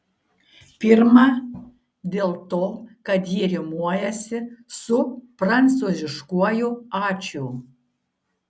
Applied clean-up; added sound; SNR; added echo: none; none; none; none.